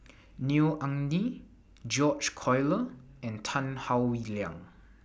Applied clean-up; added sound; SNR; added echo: none; none; none; none.